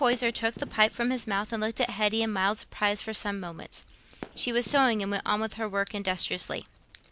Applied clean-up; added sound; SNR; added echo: none; Fireworks; 19 dB; none.